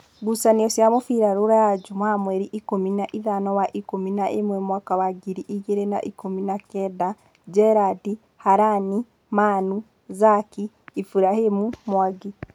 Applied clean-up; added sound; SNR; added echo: none; none; none; none.